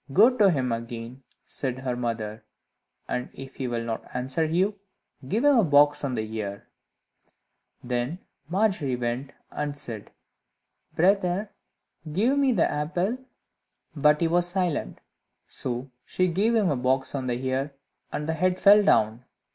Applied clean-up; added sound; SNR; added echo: none; none; none; none.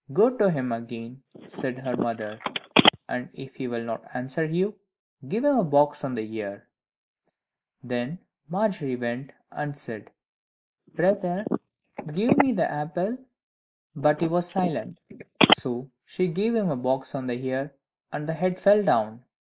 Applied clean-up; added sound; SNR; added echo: neural mask model Resemble Enhance denoiser.